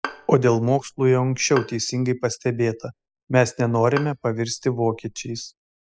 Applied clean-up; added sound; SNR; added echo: classical method spectral subtraction.